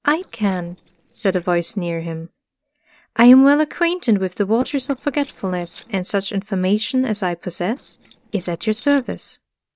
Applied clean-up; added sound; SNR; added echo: neural separator model SepFormer DNS4.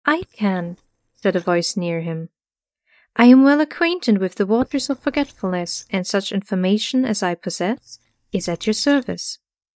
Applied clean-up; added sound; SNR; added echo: neural mask model DeepFilterNet 3.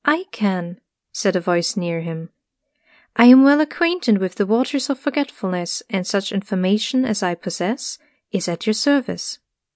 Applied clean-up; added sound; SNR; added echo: none; none; none; none.